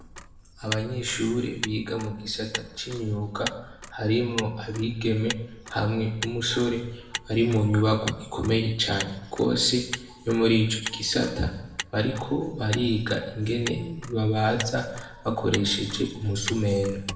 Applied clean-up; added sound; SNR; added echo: none; Motor vehicle (road); 13 dB; reverberation time 0.8 s.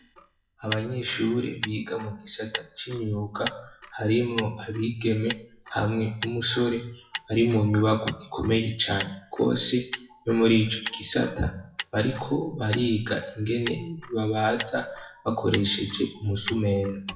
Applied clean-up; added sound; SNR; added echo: classical method WPE with log-MMSE.